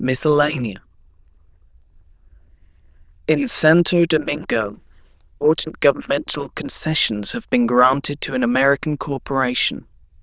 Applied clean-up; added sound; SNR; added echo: neural diffusion model UNIVERSE++.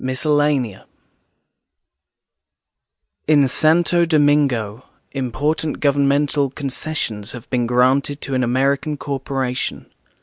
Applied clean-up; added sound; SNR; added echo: none; none; none; none.